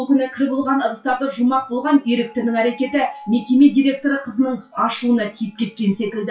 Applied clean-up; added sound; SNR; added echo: classical method WPE with log-MMSE.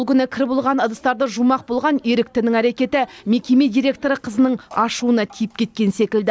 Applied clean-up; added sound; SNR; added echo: none; none; none; none.